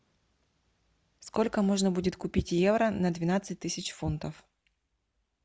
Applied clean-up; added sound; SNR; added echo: none; none; none; none.